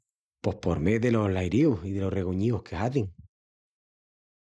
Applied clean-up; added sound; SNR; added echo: neural mask model Resemble Enhance denoiser.